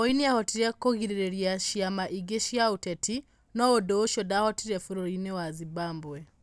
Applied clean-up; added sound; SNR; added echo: none; none; none; none.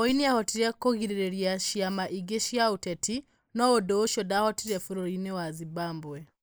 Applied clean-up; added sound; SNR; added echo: neural mask model Resemble Enhance denoiser.